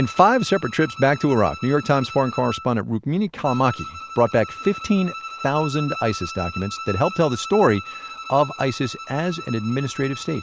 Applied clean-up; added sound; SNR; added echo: none; Bowed string instrument; 13 dB; none.